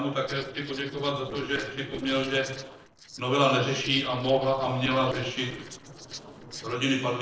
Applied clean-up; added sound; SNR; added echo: neural separator model SepFormer DNS4.